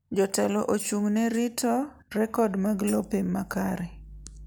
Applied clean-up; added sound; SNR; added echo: none; Tambourine; 19 dB; none.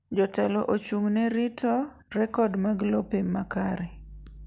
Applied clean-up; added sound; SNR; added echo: none; none; none; none.